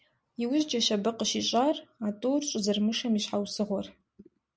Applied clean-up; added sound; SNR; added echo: none; none; none; none.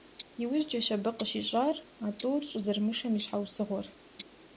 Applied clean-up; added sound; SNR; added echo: none; Tick-tock; -1 dB; none.